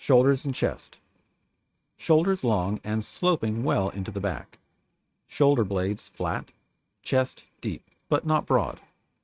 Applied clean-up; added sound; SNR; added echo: neural mask model RNNoise.